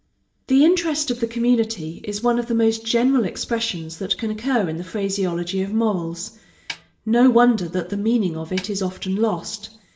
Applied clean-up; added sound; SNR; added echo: none; Snare drum; 18 dB; reverberation time 0.5 s.